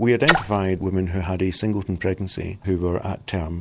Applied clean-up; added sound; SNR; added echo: none; Splash, splatter; 2 dB; none.